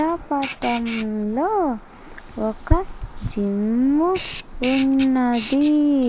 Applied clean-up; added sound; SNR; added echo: neural mask model Resemble Enhance denoiser.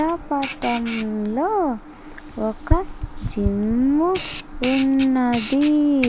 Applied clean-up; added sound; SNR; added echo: none; Camera; 8 dB; none.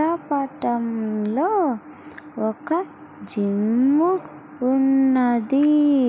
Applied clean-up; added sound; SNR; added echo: none; none; none; none.